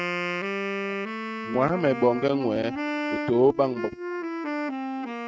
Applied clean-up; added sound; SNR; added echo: neural mask model RNNoise.